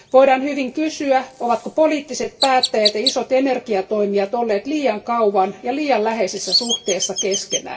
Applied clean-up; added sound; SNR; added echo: none; Chirp, tweet; 9 dB; reverberation time 0.2 s.